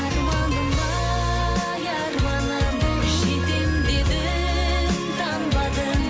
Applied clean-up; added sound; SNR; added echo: none; none; none; none.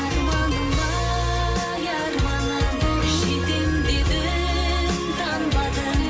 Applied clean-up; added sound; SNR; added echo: none; none; none; reverberation time 2.3 s.